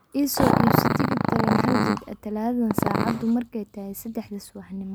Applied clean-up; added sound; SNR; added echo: none; Growling; -2 dB; none.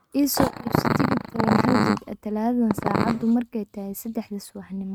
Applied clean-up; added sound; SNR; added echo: neural mask model RNNoise.